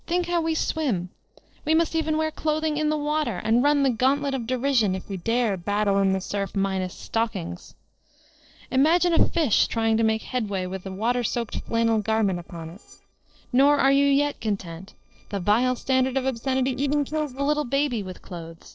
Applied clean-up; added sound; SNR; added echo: neural separator model SepFormer DNS4.